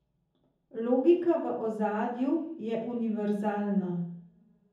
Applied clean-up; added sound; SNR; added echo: none; none; none; reverberation time 0.7 s.